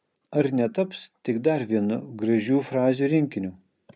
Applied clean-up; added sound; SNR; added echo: none; none; none; none.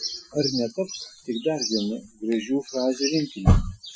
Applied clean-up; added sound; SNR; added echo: classical method Wiener filter.